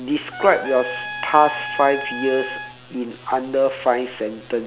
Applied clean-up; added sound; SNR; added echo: none; Trumpet; 10 dB; none.